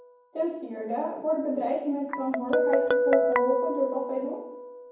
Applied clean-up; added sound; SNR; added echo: none; Guitar; 0 dB; reverberation time 1.2 s.